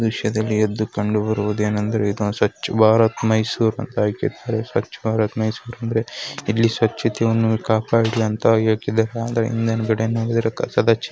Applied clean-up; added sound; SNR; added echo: none; none; none; none.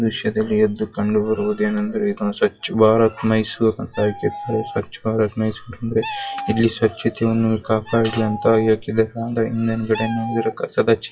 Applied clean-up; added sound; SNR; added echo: classical method WPE with log-MMSE.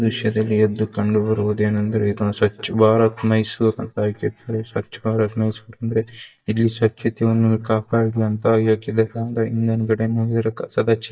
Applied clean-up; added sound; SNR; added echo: neural mask model DeepFilterNet 3.